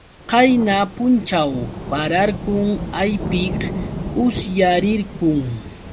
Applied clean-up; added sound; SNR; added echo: none; Rain / Thunderstorm; 9 dB; none.